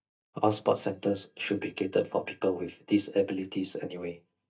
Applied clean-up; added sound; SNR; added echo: neural mask model DeepFilterNet 3.